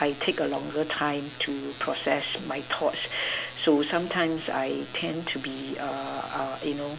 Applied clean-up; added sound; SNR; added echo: none; none; none; none.